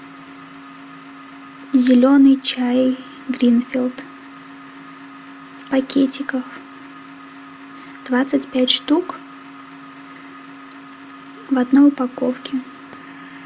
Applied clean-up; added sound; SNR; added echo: none; none; none; none.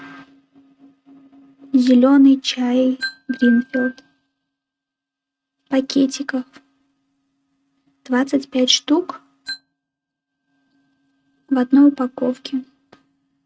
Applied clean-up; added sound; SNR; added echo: neural mask model RNNoise.